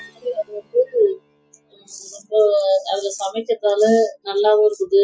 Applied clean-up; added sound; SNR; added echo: classical method Wiener filter.